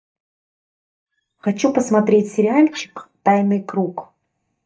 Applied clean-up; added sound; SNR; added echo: neural mask model DeepFilterNet 3.